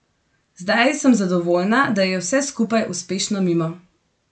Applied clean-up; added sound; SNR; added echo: none; none; none; none.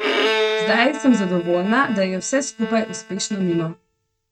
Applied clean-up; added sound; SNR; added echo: neural mask model RNNoise.